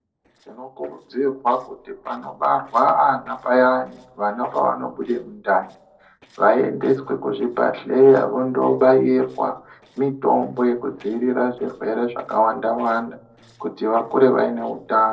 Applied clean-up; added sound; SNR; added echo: neural separator model SepFormer DNS4.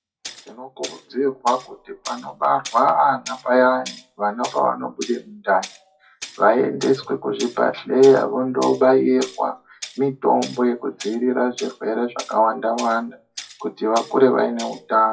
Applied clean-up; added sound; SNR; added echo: classical method WPE with log-MMSE.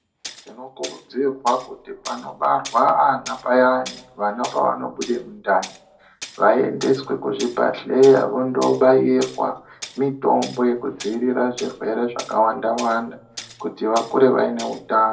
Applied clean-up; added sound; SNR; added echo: none; Tools; 19 dB; reverberation time 0.2 s.